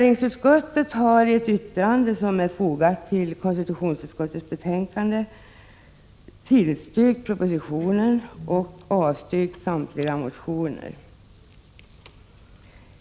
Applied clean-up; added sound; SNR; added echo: none; none; none; none.